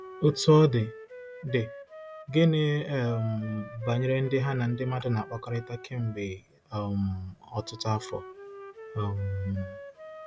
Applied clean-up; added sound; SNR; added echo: none; Wind instrument, woodwind instrument; 16 dB; none.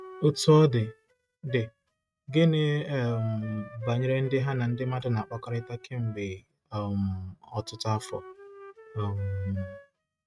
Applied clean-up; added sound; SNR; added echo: neural mask model RNNoise.